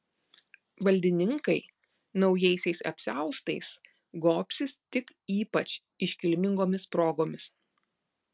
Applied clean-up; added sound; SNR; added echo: none; none; none; none.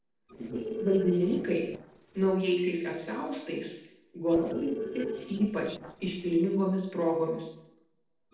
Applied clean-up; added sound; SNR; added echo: neural separator model SepFormer DNS4.